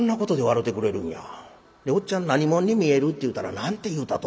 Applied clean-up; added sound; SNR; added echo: none; none; none; none.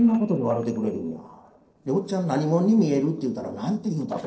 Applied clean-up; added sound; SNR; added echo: neural separator model SepFormer DNS4.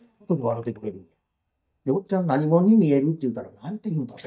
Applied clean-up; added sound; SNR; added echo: neural mask model DeepFilterNet 3.